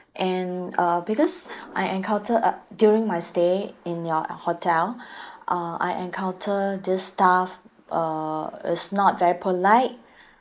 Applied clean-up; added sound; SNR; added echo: neural mask model Resemble Enhance denoiser.